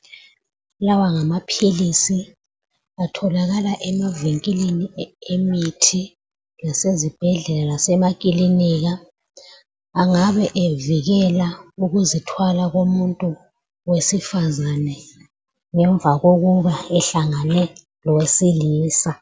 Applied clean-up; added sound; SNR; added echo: none; none; none; none.